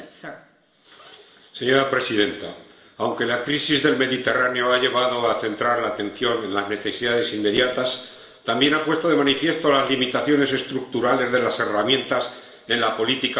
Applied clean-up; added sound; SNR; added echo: none; none; none; reverberation time 1.2 s.